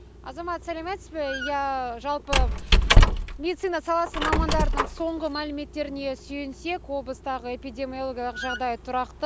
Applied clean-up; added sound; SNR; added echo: none; Squeak; -4 dB; none.